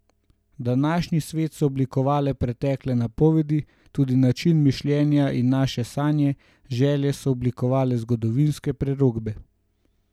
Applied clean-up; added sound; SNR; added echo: none; none; none; none.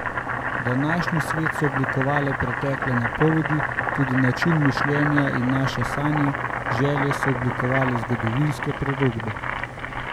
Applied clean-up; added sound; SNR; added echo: none; Boiling; 2 dB; none.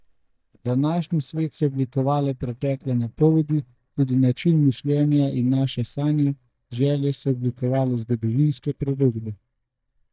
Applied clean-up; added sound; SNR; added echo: neural mask model DeepFilterNet 3.